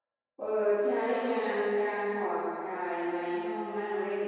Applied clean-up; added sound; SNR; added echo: none; none; none; reverberation time 2.2 s.